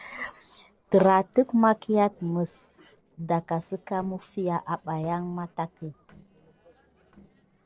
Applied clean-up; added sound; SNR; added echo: neural separator model SepFormer DNS4.